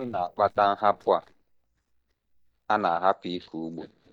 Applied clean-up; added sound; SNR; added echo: neural mask model DeepFilterNet 3.